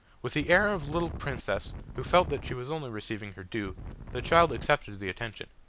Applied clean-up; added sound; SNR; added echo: none; Wind; 9 dB; none.